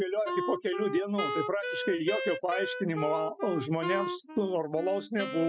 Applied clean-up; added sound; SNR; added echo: classical method spectral subtraction.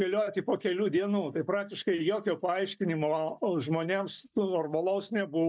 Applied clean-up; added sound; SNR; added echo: neural mask model Resemble Enhance denoiser.